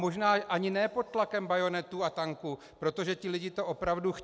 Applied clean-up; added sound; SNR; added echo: none; none; none; none.